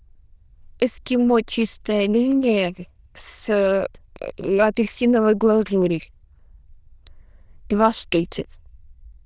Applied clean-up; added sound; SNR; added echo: neural diffusion model UNIVERSE++.